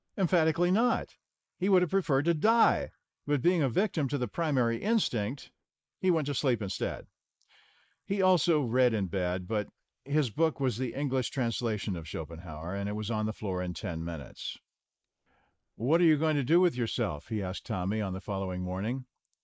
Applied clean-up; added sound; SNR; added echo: neural mask model Resemble Enhance denoiser.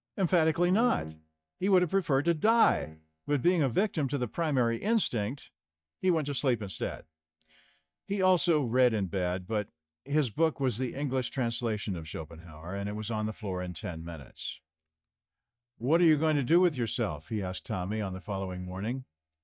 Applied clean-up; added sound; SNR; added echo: neural mask model DeepFilterNet 3.